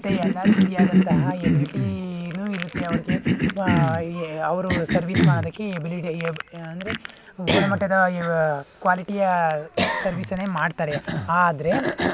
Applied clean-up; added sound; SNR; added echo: none; Cough; -1 dB; none.